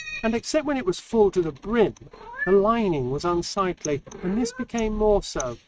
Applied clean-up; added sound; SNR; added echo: neural mask model RNNoise.